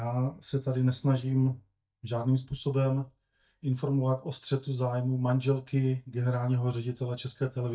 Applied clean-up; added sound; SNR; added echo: neural mask model DeepFilterNet 3.